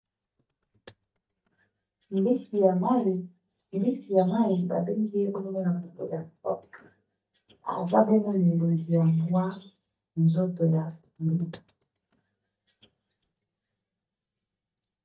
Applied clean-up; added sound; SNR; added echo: neural mask model DeepFilterNet 3.